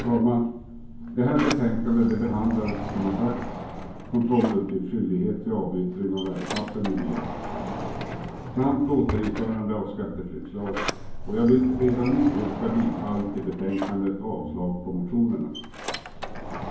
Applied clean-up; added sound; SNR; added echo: none; Sliding door; 9 dB; reverberation time 0.9 s.